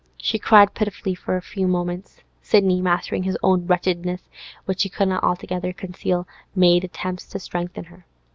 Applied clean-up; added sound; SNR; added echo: none; none; none; none.